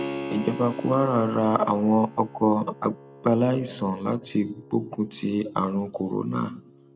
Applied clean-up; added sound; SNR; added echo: none; Keyboard (musical); 15 dB; none.